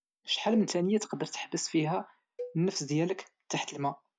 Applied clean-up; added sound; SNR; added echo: none; Cowbell; 17 dB; none.